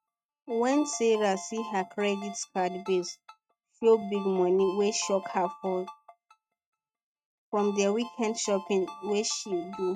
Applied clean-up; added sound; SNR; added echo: neural mask model RNNoise.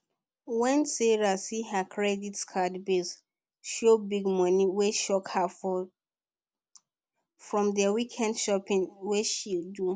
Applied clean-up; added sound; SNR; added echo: none; none; none; none.